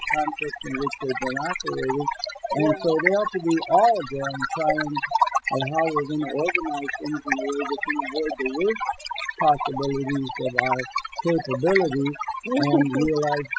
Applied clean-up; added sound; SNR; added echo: classical method spectral subtraction.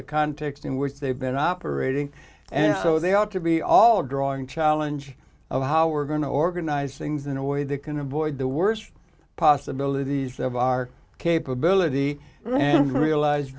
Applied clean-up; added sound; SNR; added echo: none; none; none; none.